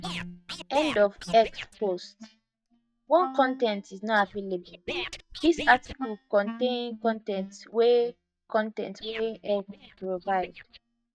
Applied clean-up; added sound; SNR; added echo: neural mask model DeepFilterNet 3.